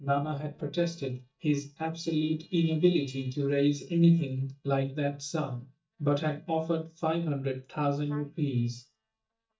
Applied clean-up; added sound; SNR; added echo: neural mask model DeepFilterNet 3.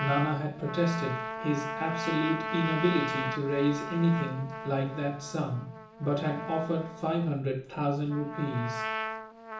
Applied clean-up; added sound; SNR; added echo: none; Trumpet; 6 dB; reverberation time 0.8 s.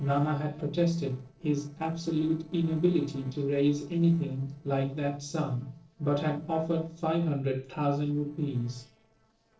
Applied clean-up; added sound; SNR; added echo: neural separator model SepFormer DNS4.